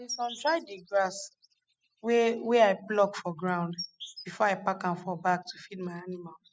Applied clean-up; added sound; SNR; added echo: classical method spectral subtraction.